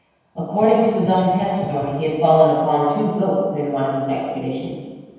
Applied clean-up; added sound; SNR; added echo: none; none; none; reverberation time 1.2 s.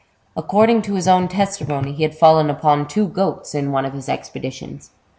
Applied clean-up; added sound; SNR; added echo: none; none; none; none.